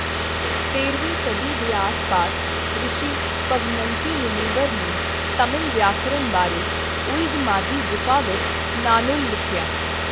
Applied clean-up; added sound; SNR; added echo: none; Car; -2 dB; none.